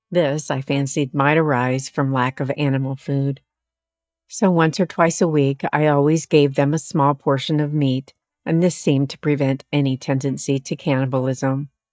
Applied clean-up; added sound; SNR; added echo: neural mask model DeepFilterNet 3.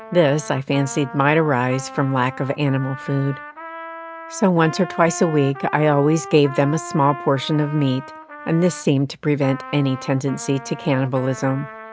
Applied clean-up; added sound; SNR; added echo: none; Trumpet; 15 dB; none.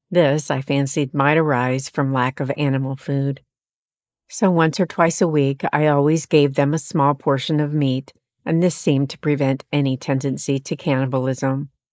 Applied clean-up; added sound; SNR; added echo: neural mask model Resemble Enhance denoiser.